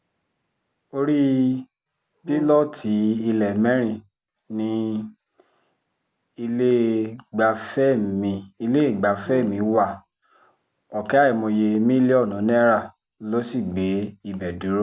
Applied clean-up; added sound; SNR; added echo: none; Brass instrument; 16 dB; none.